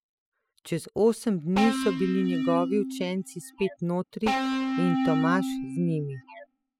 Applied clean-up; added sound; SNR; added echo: classical method spectral subtraction.